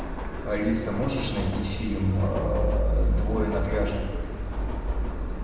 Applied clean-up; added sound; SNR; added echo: none; Subway, metro, underground; 9 dB; reverberation time 1.9 s.